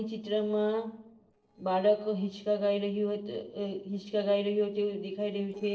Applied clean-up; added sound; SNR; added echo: neural separator model SepFormer DNS4.